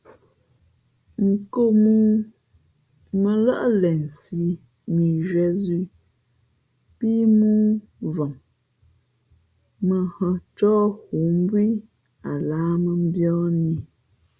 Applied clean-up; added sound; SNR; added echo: none; none; none; none.